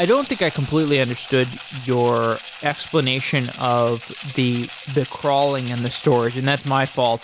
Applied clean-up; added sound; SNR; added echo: none; Rattle (instrument); 17 dB; none.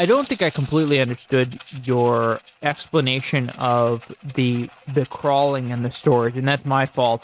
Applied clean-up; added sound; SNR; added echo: neural mask model RNNoise.